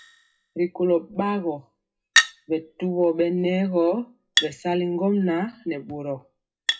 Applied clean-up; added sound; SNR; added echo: classical method WPE with log-MMSE.